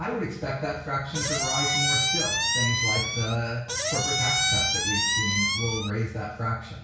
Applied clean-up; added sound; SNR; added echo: none; Squeak; -4 dB; reverberation time 0.6 s.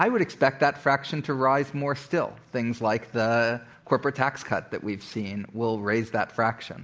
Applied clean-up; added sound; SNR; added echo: none; none; none; none.